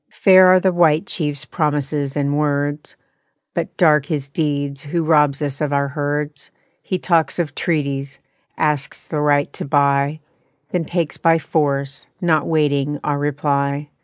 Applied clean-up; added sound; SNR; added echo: none; none; none; none.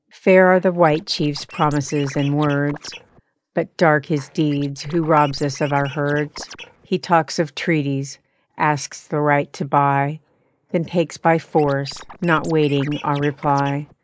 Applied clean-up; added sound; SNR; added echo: neural mask model Resemble Enhance denoiser.